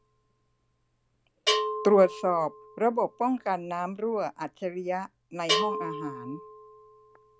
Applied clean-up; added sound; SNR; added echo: none; Bell; 6 dB; none.